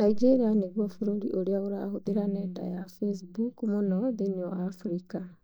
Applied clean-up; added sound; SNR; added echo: neural mask model DeepFilterNet 3.